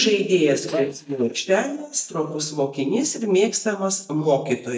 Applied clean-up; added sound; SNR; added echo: neural mask model DeepFilterNet 3.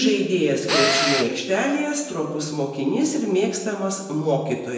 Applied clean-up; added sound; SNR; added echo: none; Tools; 2 dB; reverberation time 0.9 s.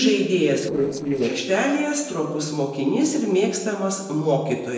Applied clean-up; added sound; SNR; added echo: neural separator model SepFormer DNS4.